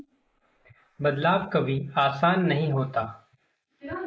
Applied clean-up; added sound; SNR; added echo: neural mask model Resemble Enhance denoiser.